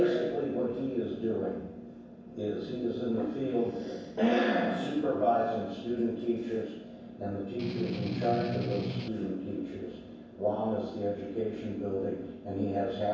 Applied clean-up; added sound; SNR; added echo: none; Strum; 3 dB; reverberation time 0.7 s.